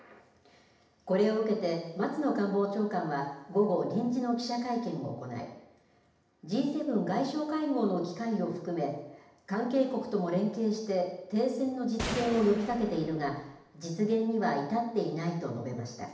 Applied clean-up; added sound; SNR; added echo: none; Gunshot, gunfire; 9 dB; reverberation time 0.8 s.